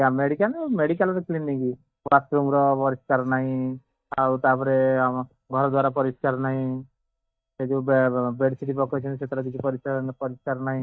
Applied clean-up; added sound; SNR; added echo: neural mask model DeepFilterNet 3.